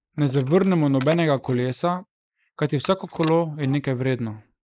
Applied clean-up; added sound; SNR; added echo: neural mask model Resemble Enhance denoiser.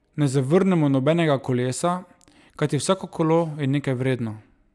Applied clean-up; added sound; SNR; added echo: none; none; none; none.